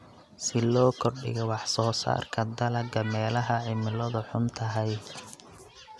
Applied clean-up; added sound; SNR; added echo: none; none; none; none.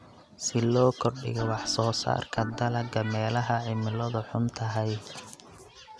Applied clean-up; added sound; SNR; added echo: none; Organ; 12 dB; none.